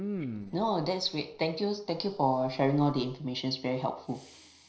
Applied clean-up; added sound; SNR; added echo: neural separator model SepFormer DNS4.